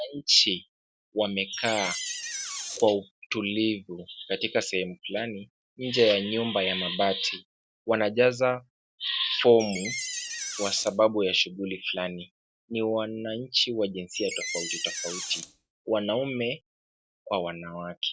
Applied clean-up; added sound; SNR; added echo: none; Door; 7 dB; none.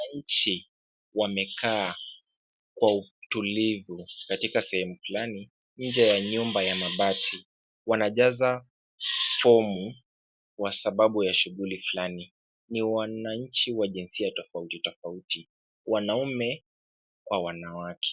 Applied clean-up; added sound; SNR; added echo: none; none; none; none.